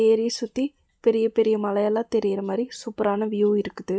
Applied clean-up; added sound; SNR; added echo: none; none; none; none.